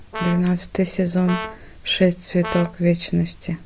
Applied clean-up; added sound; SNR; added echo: none; Brass instrument; 14 dB; none.